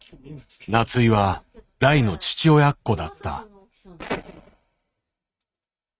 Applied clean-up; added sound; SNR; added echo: neural mask model RNNoise.